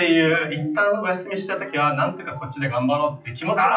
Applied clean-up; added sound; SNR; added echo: classical method WPE with log-MMSE.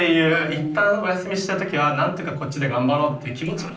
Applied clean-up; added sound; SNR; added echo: neural separator model SepFormer DNS4.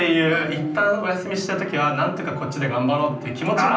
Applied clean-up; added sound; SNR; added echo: none; Livestock, farm animals, working animals; 14 dB; reverberation time 0.6 s.